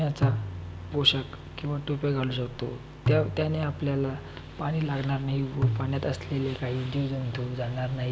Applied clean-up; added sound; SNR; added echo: none; Tabla; 5 dB; none.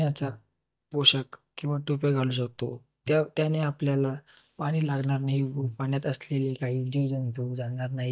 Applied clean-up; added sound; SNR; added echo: neural mask model DeepFilterNet 3.